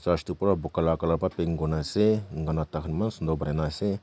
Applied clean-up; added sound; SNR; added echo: none; none; none; none.